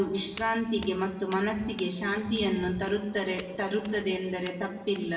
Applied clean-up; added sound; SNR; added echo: none; Walk, footsteps; 18 dB; reverberation time 1.1 s.